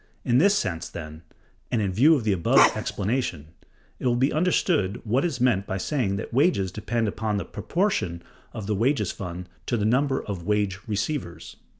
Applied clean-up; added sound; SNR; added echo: none; Bark; 0 dB; none.